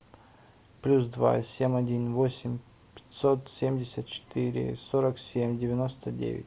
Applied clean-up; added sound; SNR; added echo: none; none; none; none.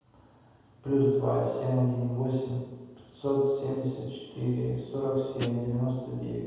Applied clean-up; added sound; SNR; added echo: none; Hi-hat; 9 dB; reverberation time 1.2 s.